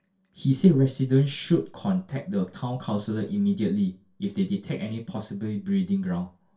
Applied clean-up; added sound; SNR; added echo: none; none; none; reverberation time 0.2 s.